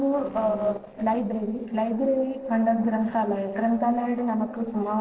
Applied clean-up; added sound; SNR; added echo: neural separator model SepFormer DNS4.